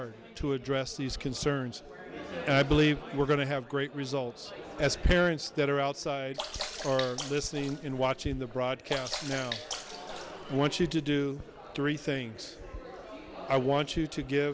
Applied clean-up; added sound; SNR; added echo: none; Sink (filling or washing) / Water / Splash, splatter; 11 dB; none.